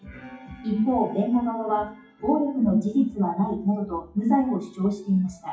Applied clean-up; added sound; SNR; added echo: classical method WPE with log-MMSE.